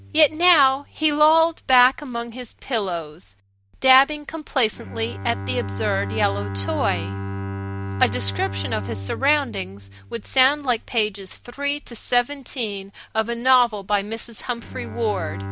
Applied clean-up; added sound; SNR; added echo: none; Bowed string instrument; 10 dB; none.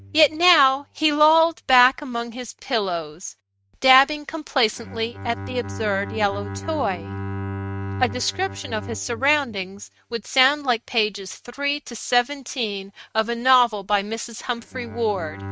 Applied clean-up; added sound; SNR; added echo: neural mask model RNNoise.